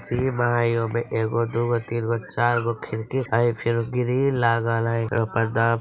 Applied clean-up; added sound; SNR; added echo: none; none; none; none.